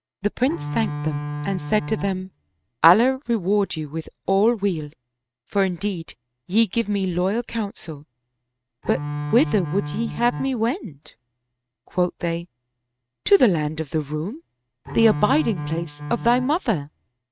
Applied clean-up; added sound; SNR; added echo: neural mask model RNNoise.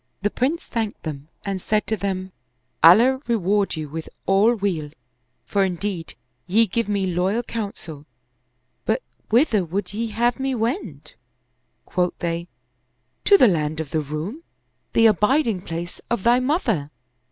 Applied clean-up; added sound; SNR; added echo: none; none; none; none.